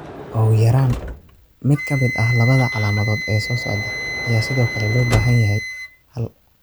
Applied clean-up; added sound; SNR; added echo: none; Wind instrument, woodwind instrument + Sliding door / Motor vehicle (road); 8 dB; none.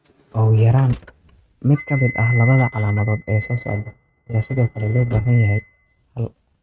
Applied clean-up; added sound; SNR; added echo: neural mask model RNNoise.